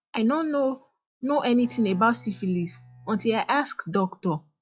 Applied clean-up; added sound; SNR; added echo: classical method log-MMSE.